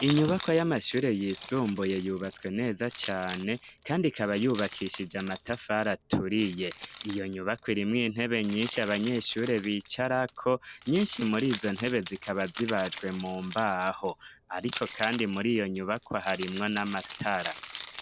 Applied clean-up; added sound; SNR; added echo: none; Keys jangling; 11 dB; none.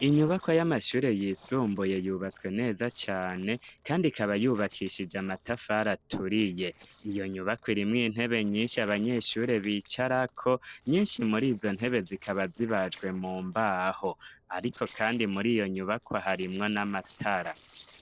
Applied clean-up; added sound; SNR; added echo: neural separator model SepFormer DNS4.